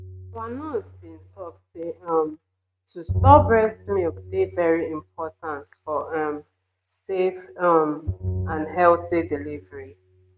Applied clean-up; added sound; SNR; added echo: neural mask model RNNoise.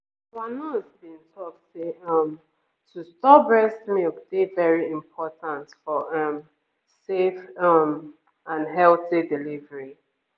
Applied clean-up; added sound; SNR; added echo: none; none; none; none.